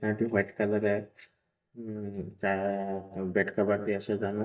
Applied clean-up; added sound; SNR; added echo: neural mask model DeepFilterNet 3.